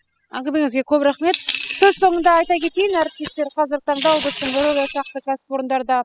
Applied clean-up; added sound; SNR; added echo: classical method spectral subtraction.